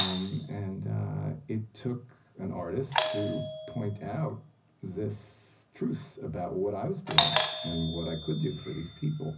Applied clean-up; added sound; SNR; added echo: none; Doorbell; -2 dB; reverberation time 0.4 s.